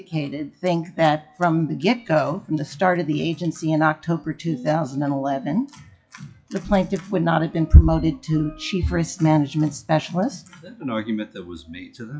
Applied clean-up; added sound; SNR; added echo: classical method WPE with log-MMSE.